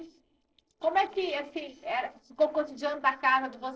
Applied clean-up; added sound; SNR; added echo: neural separator model SepFormer DNS4.